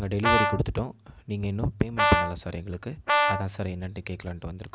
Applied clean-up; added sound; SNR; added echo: none; Brass instrument; -3 dB; none.